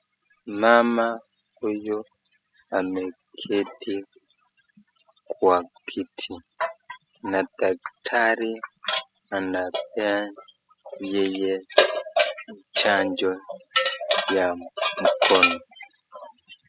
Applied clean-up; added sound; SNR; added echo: classical method spectral subtraction.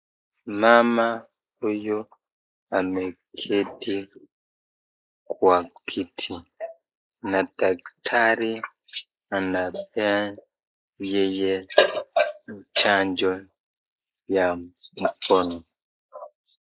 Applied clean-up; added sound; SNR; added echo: neural mask model Resemble Enhance denoiser.